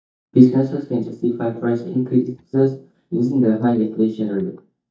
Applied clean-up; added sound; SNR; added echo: neural mask model DeepFilterNet 3.